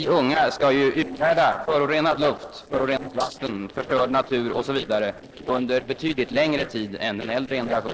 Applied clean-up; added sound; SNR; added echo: neural separator model SepFormer DNS4.